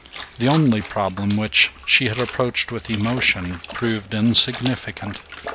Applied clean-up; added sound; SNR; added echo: none; Trickle, dribble / Splash, splatter; 13 dB; none.